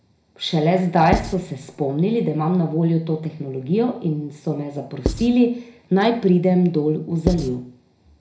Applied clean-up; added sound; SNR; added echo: none; Writing; 6 dB; reverberation time 0.4 s.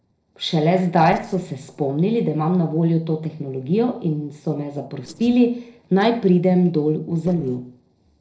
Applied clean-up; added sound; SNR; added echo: neural separator model SepFormer DNS4.